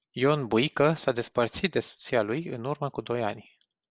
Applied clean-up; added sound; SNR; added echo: neural mask model Resemble Enhance denoiser.